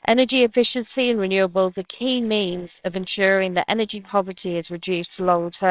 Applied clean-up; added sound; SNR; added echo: neural separator model SepFormer WHAMR!.